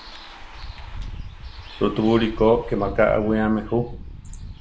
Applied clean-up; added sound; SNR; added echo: none; Bus; 11 dB; none.